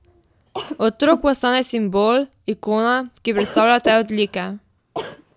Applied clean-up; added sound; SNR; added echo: none; Cough; 12 dB; none.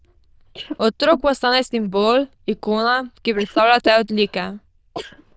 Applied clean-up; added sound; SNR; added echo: neural diffusion model UNIVERSE++.